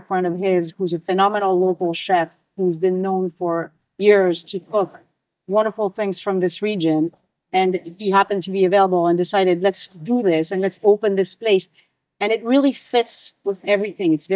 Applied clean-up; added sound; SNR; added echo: neural mask model DeepFilterNet 3.